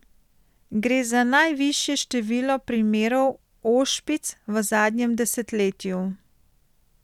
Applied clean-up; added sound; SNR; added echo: none; none; none; none.